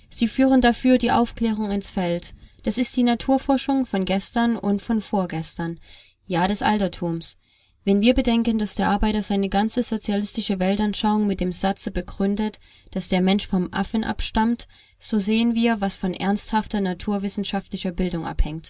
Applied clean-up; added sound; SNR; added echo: none; none; none; none.